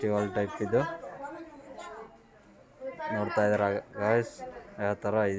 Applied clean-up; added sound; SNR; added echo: none; none; none; none.